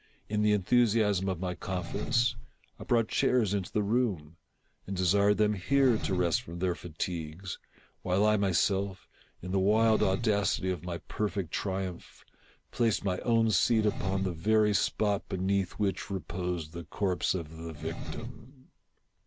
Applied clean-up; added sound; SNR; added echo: none; Engine; 12 dB; none.